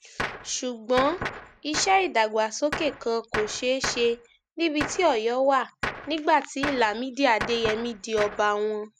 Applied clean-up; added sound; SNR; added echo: none; Gunshot, gunfire; 10 dB; none.